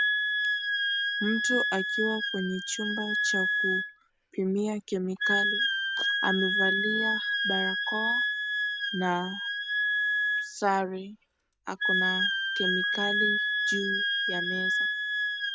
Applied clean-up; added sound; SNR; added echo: none; Wind instrument, woodwind instrument; -5 dB; none.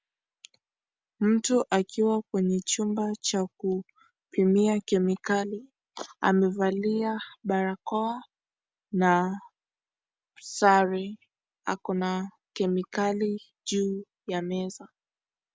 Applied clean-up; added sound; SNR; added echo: none; none; none; none.